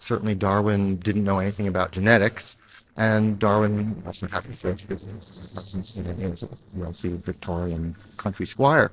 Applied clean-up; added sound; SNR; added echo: neural separator model SepFormer DNS4.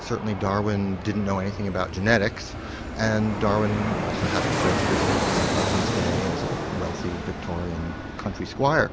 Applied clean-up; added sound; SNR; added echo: none; Fixed-wing aircraft, airplane; 2 dB; none.